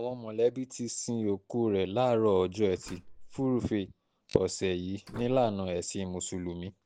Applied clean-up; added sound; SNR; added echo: none; Slam; 20 dB; none.